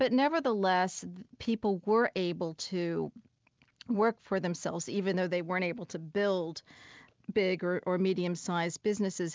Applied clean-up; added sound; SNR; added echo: none; none; none; none.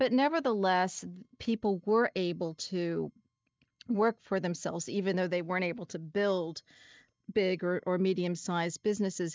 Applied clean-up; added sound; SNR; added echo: neural mask model DeepFilterNet 3.